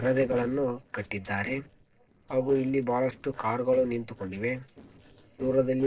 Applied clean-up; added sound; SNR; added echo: neural separator model SepFormer DNS4.